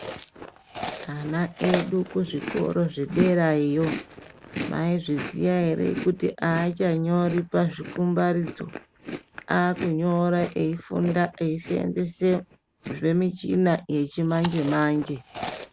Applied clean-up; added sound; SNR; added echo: none; Chewing, mastication; 12 dB; none.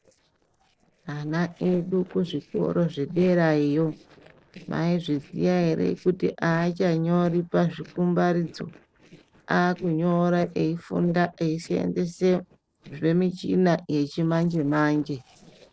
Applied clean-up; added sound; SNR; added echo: neural separator model SepFormer DNS4.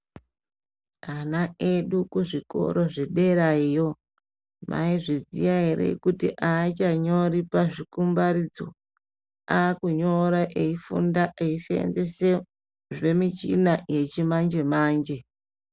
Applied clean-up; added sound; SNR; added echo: none; none; none; none.